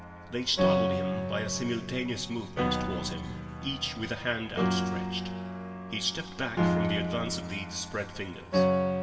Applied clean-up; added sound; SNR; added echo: none; Piano; -4 dB; reverberation time 2.0 s.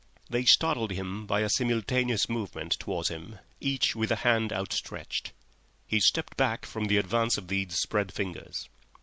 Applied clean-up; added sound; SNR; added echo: none; none; none; none.